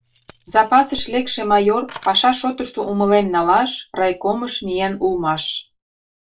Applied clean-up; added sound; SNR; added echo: neural separator model SepFormer DNS4.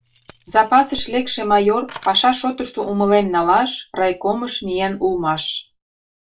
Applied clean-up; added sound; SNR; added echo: none; Keys jangling; 19 dB; reverberation time 0.2 s.